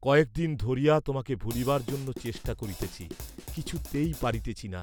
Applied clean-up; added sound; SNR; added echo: none; Drum kit; 11 dB; none.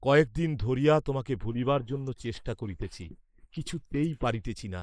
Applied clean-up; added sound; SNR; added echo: neural mask model Resemble Enhance denoiser.